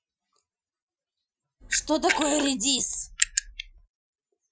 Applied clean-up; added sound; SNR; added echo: classical method Wiener filter.